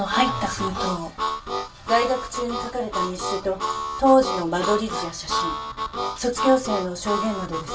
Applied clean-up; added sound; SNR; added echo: none; Harmonica; 4 dB; reverberation time 0.2 s.